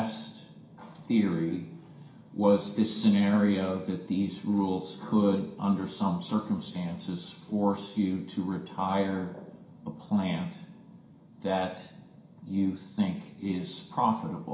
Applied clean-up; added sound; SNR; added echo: none; none; none; reverberation time 0.5 s.